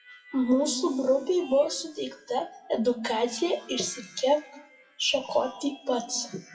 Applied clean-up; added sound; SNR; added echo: classical method WPE with log-MMSE.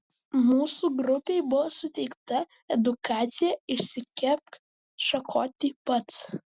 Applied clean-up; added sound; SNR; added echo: none; none; none; none.